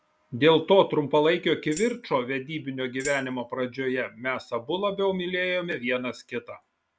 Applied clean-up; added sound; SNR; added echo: none; Tambourine; 16 dB; none.